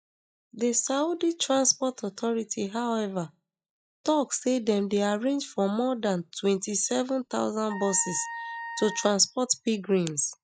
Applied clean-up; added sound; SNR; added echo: classical method log-MMSE.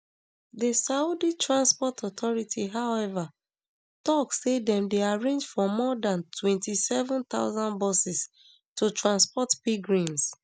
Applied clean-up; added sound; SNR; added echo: none; none; none; none.